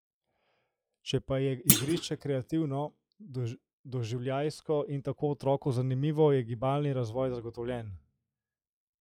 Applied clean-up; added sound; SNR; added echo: classical method log-MMSE.